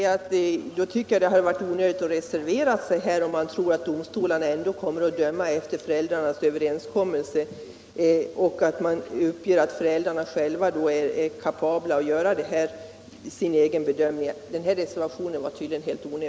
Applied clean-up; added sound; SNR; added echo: none; none; none; none.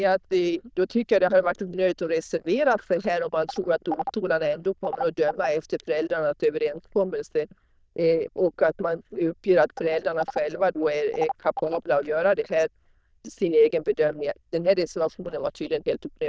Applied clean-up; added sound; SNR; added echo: neural diffusion model UNIVERSE++.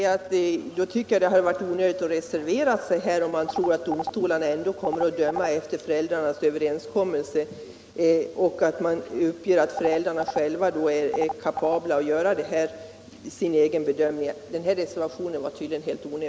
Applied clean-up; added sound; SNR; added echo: none; Telephone; 10 dB; none.